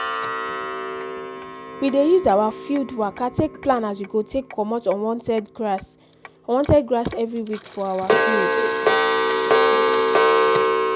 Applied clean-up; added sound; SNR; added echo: none; Clock; -1 dB; none.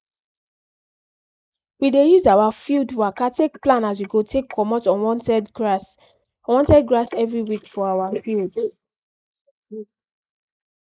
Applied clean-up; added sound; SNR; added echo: neural mask model Resemble Enhance denoiser.